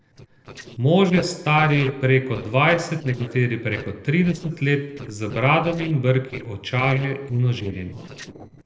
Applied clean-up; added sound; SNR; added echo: neural separator model SepFormer DNS4.